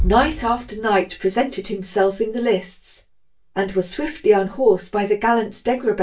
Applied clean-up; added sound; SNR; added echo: none; Bass drum; 12 dB; reverberation time 0.2 s.